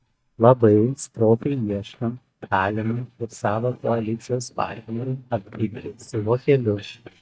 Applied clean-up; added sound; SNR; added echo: neural mask model DeepFilterNet 3.